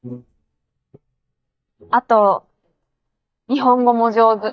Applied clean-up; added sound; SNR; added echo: neural mask model DeepFilterNet 3.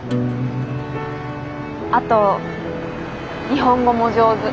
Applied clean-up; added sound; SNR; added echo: none; Acoustic guitar; 8 dB; none.